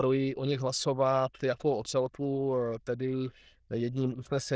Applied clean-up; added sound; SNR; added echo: neural diffusion model UNIVERSE++.